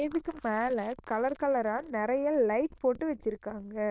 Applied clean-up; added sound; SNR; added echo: neural diffusion model UNIVERSE++.